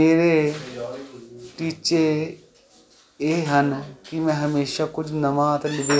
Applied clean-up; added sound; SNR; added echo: none; none; none; none.